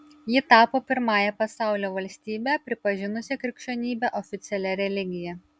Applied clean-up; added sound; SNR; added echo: none; none; none; none.